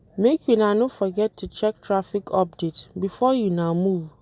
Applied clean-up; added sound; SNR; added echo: none; none; none; none.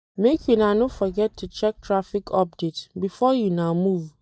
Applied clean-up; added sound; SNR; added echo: neural mask model DeepFilterNet 3.